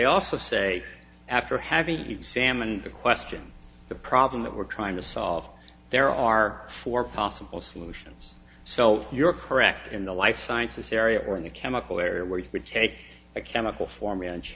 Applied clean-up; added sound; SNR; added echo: none; none; none; none.